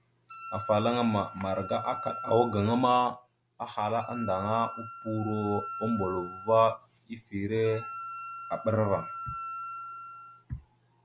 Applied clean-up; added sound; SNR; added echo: none; Wind instrument, woodwind instrument; 11 dB; none.